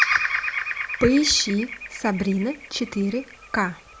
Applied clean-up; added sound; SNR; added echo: none; Bird vocalization, bird call, bird song; 4 dB; none.